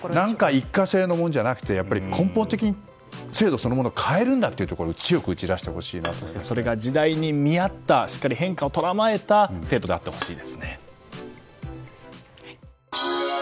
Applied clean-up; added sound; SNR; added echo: none; Bowed string instrument; 19 dB; none.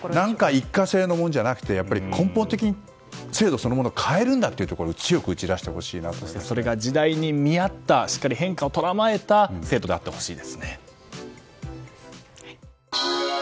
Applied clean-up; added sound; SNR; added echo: none; none; none; none.